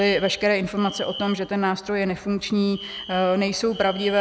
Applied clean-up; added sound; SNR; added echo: none; Alarm; 16 dB; none.